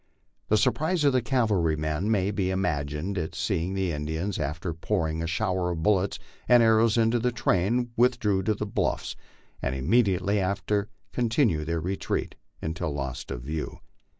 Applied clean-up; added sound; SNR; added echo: none; none; none; none.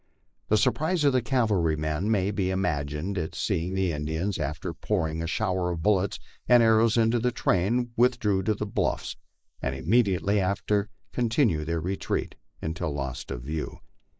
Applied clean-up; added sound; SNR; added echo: neural mask model Resemble Enhance denoiser.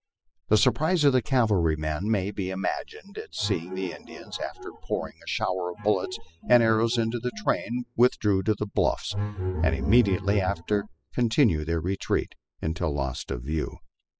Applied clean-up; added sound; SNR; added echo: classical method spectral subtraction.